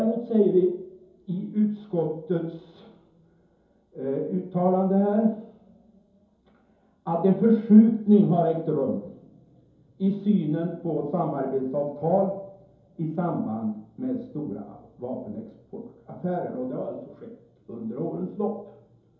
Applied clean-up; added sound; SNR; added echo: none; none; none; reverberation time 2.8 s.